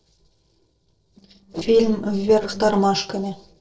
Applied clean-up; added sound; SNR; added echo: neural separator model SepFormer DNS4.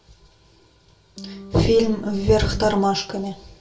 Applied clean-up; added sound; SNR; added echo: none; Organ; 14 dB; reverberation time 0.2 s.